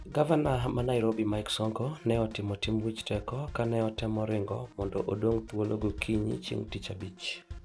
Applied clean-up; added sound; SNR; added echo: none; Drum kit; 15 dB; none.